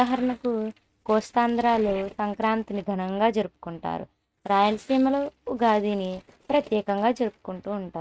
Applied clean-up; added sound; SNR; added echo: neural mask model RNNoise.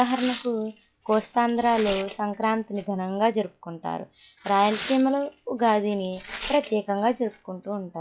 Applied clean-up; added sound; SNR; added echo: classical method log-MMSE.